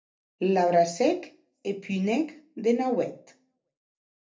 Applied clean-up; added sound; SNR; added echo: none; none; none; reverberation time 0.3 s.